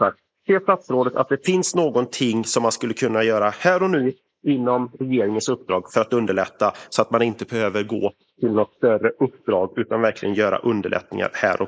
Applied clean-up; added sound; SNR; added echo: neural mask model Resemble Enhance denoiser.